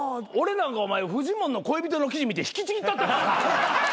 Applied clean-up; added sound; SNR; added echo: none; none; none; none.